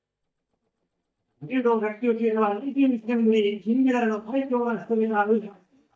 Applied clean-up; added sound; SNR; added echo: neural mask model DeepFilterNet 3.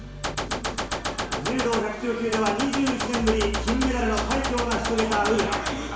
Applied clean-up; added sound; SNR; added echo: none; Gunshot, gunfire; 4 dB; reverberation time 0.7 s.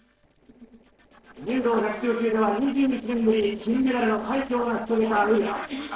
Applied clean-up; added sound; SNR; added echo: neural separator model SepFormer DNS4.